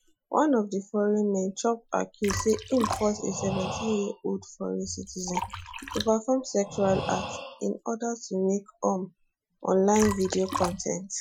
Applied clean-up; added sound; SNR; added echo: classical method Wiener filter.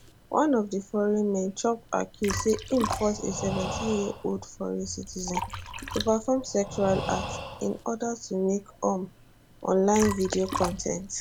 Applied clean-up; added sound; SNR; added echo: none; Liquid + Breathing; 9 dB; none.